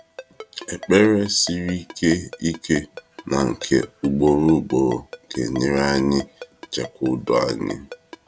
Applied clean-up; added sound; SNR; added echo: none; Ringtone; 19 dB; none.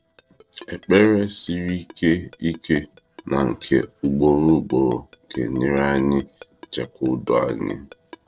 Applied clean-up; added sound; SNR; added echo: neural separator model SepFormer DNS4.